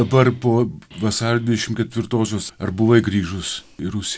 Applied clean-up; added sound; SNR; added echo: none; none; none; none.